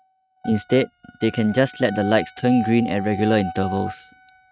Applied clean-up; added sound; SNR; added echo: neural mask model RNNoise.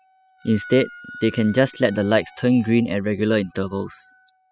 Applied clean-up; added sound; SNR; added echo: classical method spectral subtraction.